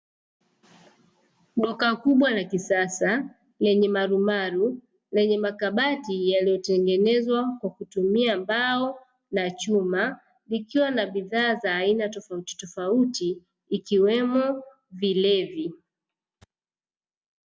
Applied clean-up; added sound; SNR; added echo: none; none; none; none.